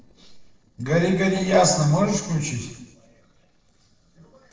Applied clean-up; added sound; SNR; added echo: neural separator model SepFormer DNS4.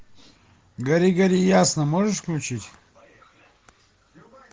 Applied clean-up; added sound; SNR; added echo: none; none; none; none.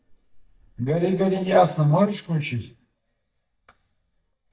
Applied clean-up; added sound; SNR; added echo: neural mask model DeepFilterNet 3.